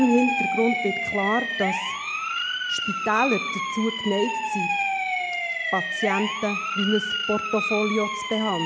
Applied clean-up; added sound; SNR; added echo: none; Siren; 1 dB; none.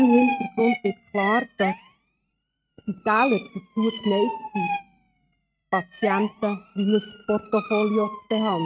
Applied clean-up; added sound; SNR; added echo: neural mask model RNNoise.